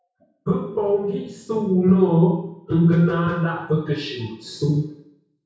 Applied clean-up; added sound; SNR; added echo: none; none; none; reverberation time 0.6 s.